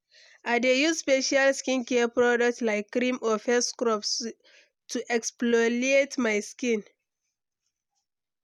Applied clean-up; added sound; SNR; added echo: none; none; none; none.